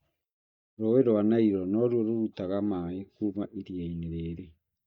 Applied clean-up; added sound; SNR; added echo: neural mask model DeepFilterNet 3.